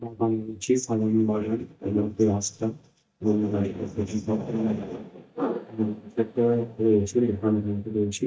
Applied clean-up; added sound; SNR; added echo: neural mask model DeepFilterNet 3.